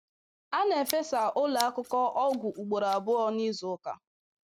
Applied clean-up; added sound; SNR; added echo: neural mask model RNNoise.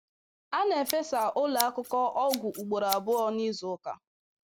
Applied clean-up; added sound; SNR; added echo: none; Scissors; 11 dB; none.